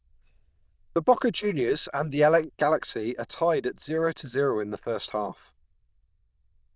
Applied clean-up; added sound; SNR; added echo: neural diffusion model UNIVERSE++.